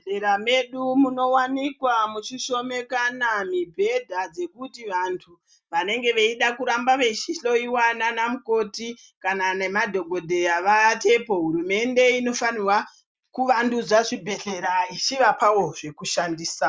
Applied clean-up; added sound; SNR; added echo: none; none; none; none.